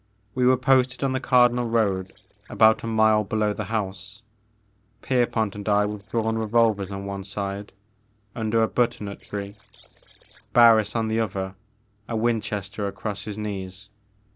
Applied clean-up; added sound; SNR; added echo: neural separator model SepFormer DNS4.